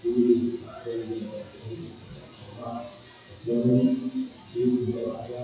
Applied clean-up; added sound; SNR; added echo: classical method WPE with log-MMSE.